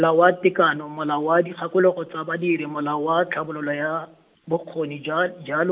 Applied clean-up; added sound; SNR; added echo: none; none; none; none.